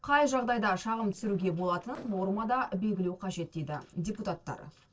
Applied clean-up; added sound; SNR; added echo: neural separator model SepFormer DNS4.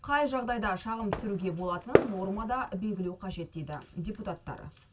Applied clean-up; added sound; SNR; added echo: none; Fireworks; 1 dB; reverberation time 0.1 s.